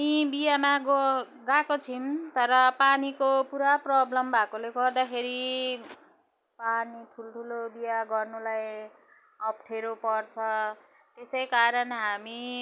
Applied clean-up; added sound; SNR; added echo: none; none; none; none.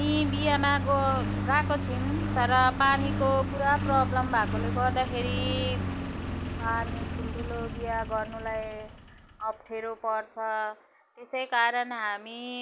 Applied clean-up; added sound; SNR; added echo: none; Engine; 3 dB; none.